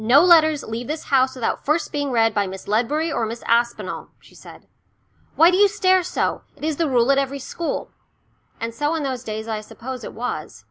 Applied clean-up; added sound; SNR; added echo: none; none; none; none.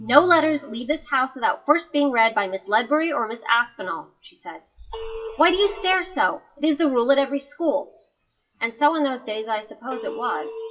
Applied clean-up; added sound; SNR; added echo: classical method WPE with log-MMSE.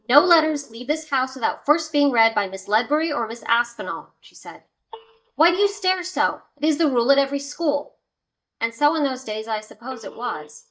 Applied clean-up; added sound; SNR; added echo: neural mask model DeepFilterNet 3.